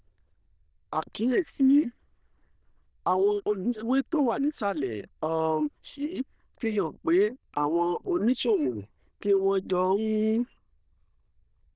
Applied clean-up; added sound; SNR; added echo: neural diffusion model UNIVERSE++.